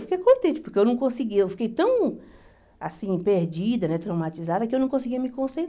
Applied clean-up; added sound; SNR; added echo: none; none; none; none.